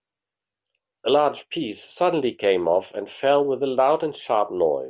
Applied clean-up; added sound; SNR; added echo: none; none; none; none.